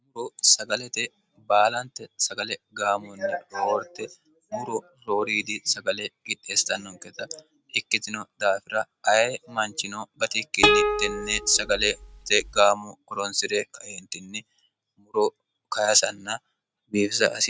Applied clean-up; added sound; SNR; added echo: none; Plucked string instrument; -1 dB; none.